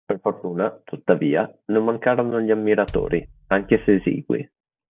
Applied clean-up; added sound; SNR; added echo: neural mask model DeepFilterNet 3.